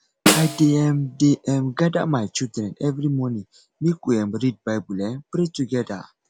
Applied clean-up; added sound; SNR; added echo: none; Snare drum; 3 dB; none.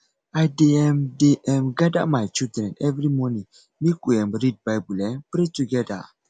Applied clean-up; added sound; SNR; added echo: none; none; none; none.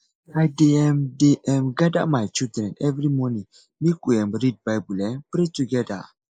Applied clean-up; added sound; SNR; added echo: neural mask model Resemble Enhance denoiser.